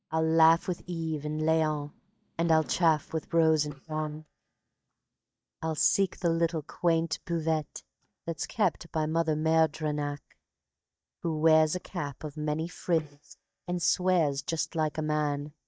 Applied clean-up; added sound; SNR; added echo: neural mask model DeepFilterNet 3.